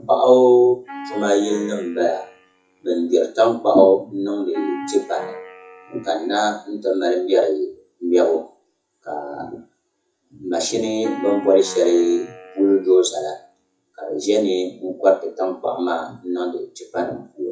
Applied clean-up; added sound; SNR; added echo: classical method WPE with log-MMSE.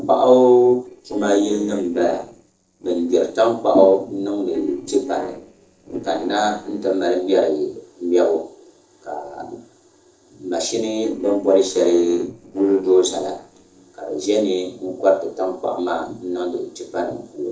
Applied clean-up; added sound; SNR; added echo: neural separator model SepFormer DNS4.